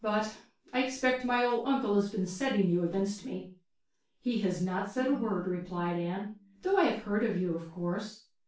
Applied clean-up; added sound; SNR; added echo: none; Ringtone; 16 dB; reverberation time 0.3 s.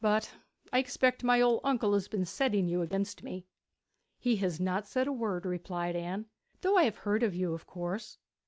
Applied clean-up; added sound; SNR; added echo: none; none; none; none.